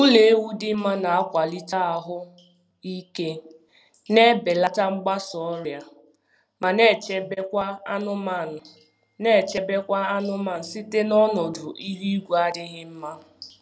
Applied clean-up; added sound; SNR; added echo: none; none; none; none.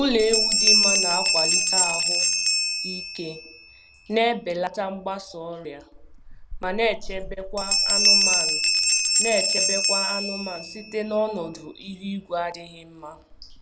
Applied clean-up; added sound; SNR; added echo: none; Bell; -5 dB; none.